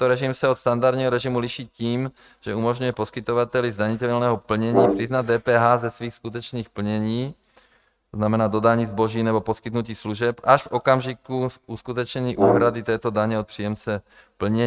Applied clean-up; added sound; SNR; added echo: neural mask model RNNoise.